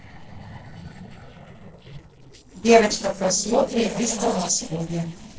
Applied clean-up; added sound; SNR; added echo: neural separator model SepFormer DNS4.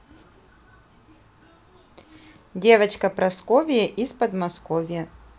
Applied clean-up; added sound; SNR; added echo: none; none; none; none.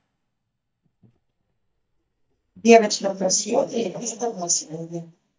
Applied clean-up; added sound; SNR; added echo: neural mask model DeepFilterNet 3.